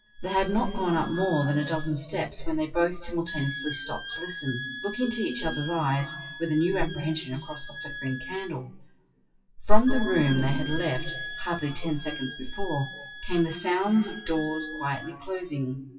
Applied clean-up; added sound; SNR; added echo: classical method WPE with log-MMSE.